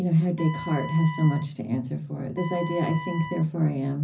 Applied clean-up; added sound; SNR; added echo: none; Wind instrument, woodwind instrument; 14 dB; reverberation time 0.4 s.